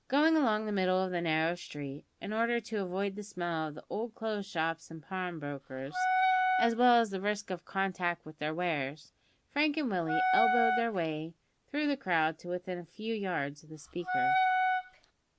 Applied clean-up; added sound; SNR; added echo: none; Wind instrument, woodwind instrument; -3 dB; none.